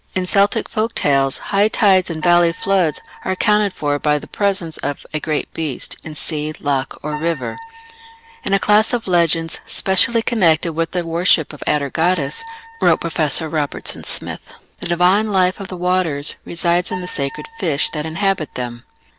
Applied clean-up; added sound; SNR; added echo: none; Piano; 20 dB; none.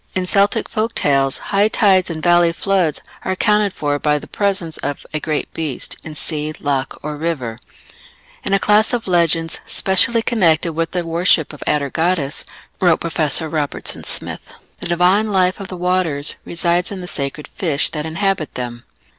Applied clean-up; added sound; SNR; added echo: none; none; none; none.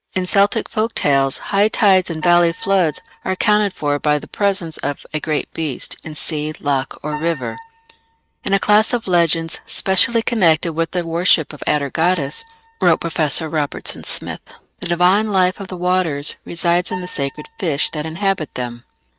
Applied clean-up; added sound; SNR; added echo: neural mask model RNNoise.